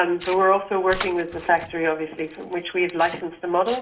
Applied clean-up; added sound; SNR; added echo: none; Tearing; 17 dB; reverberation time 0.9 s.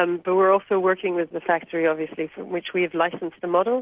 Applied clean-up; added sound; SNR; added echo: none; none; none; none.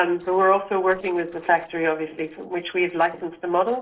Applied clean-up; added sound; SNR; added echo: neural separator model SepFormer DNS4.